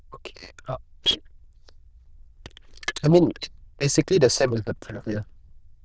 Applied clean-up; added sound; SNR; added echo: neural diffusion model UNIVERSE++.